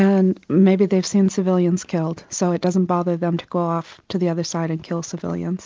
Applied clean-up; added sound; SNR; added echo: none; none; none; none.